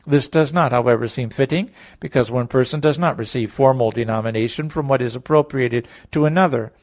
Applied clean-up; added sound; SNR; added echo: none; none; none; none.